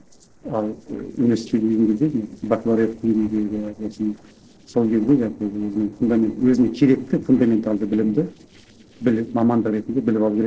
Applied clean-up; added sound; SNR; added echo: neural separator model SepFormer DNS4.